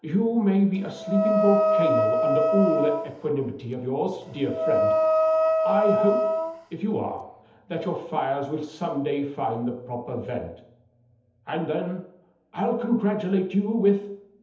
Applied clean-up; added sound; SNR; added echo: none; Wind instrument, woodwind instrument; -3 dB; reverberation time 0.8 s.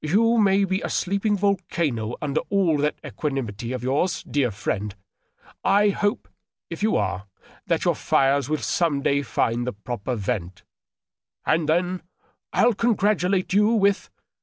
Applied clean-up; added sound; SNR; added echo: none; none; none; none.